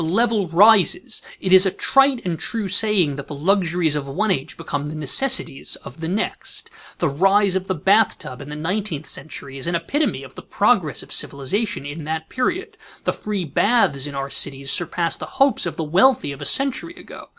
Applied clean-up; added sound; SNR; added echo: none; none; none; none.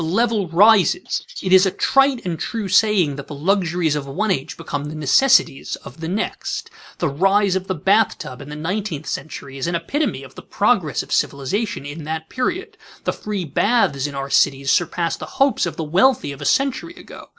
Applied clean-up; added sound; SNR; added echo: neural mask model Resemble Enhance denoiser.